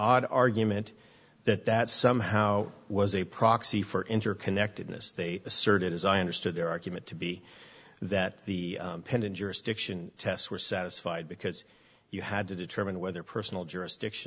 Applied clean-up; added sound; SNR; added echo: none; none; none; none.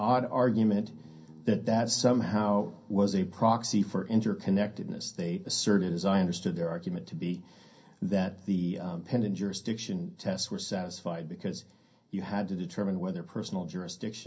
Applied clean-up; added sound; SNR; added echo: none; Bass guitar; 18 dB; reverberation time 0.3 s.